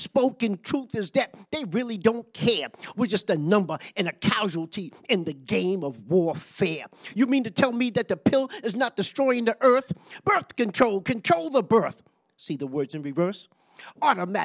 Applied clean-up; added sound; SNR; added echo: none; none; none; none.